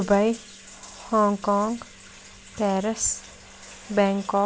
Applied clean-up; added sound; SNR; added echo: none; none; none; none.